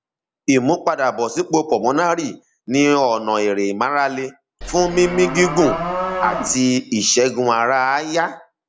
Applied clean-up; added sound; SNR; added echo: none; Livestock, farm animals, working animals; 5 dB; none.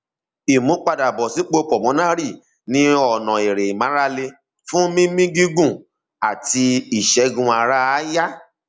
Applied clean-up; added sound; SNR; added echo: none; none; none; none.